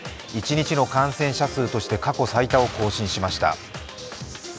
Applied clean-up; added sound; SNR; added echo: none; none; none; none.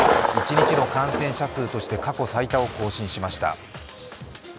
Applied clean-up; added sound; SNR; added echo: none; Thunder; -1 dB; none.